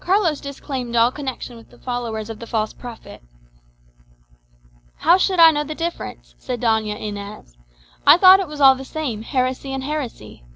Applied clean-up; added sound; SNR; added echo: none; none; none; none.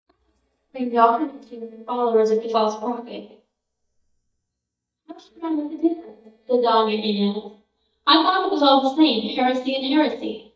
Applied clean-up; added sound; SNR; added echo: neural mask model DeepFilterNet 3.